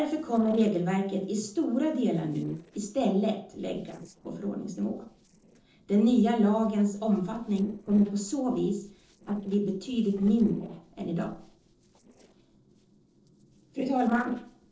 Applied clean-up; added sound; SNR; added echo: neural separator model SepFormer DNS4.